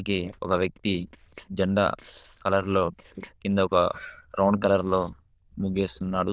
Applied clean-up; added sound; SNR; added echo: neural diffusion model UNIVERSE++.